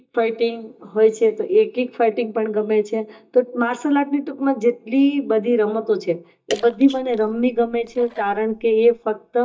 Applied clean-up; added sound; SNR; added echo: neural mask model DeepFilterNet 3.